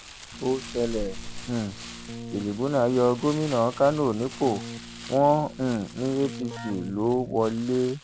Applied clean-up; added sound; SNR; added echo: none; Keyboard (musical) + Crumpling, crinkling; 13 dB; none.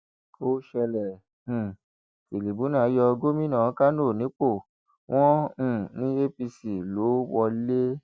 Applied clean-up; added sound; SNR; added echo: none; none; none; none.